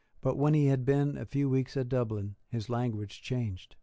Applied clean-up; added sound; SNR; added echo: none; none; none; none.